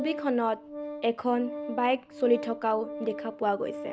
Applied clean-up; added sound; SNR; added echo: none; Organ; 10 dB; none.